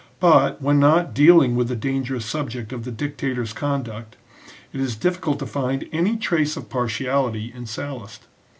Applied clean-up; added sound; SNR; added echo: none; none; none; none.